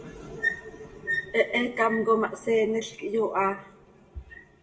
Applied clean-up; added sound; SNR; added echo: none; none; none; reverberation time 0.6 s.